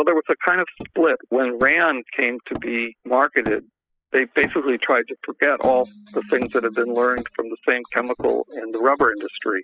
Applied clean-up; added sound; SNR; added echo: classical method spectral subtraction.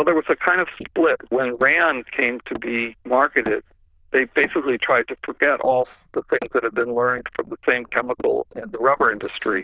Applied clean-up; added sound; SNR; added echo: neural diffusion model UNIVERSE++.